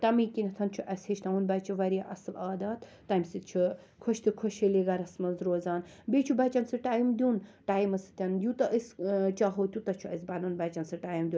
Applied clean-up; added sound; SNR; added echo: none; none; none; none.